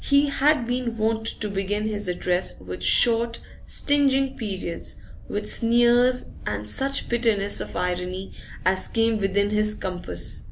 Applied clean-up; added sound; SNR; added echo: none; Wind; 13 dB; none.